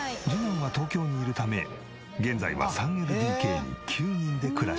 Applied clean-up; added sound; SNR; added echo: none; Wind instrument, woodwind instrument; 17 dB; none.